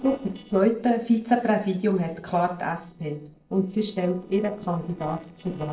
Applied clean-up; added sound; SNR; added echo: neural separator model SepFormer DNS4.